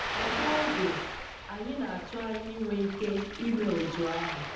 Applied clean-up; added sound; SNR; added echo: none; Ocean; 3 dB; reverberation time 0.8 s.